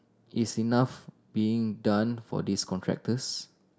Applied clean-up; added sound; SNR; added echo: none; none; none; none.